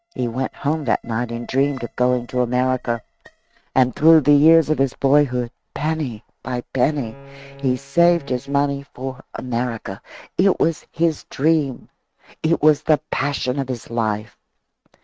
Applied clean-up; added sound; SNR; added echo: neural mask model RNNoise.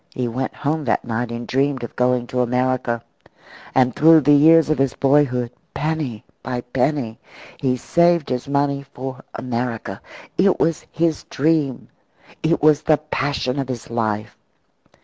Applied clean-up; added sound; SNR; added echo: none; none; none; none.